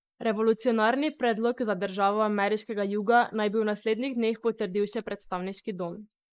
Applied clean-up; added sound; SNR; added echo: neural mask model Resemble Enhance denoiser.